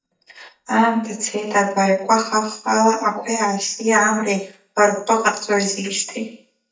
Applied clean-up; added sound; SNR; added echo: neural mask model DeepFilterNet 3.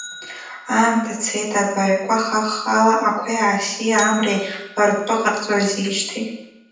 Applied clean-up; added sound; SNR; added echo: none; Bell; 19 dB; reverberation time 0.9 s.